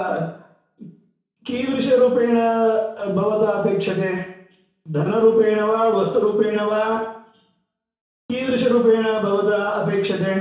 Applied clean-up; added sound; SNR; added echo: none; none; none; reverberation time 0.6 s.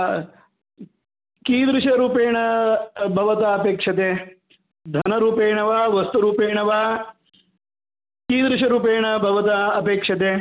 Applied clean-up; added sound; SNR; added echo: none; none; none; none.